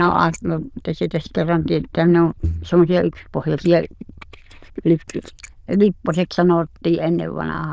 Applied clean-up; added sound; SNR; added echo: neural diffusion model UNIVERSE++.